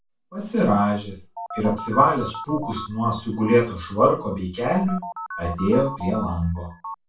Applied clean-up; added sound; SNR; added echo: none; Telephone; 11 dB; reverberation time 0.2 s.